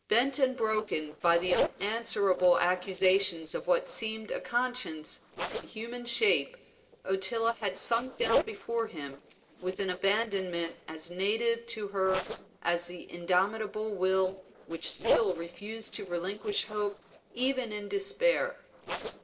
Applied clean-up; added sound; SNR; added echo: neural separator model SepFormer DNS4.